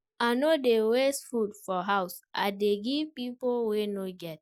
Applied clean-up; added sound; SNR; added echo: none; none; none; none.